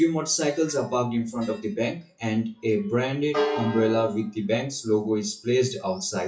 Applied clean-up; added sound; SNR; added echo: classical method WPE with log-MMSE.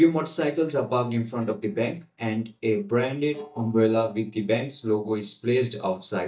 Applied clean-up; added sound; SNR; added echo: neural mask model DeepFilterNet 3.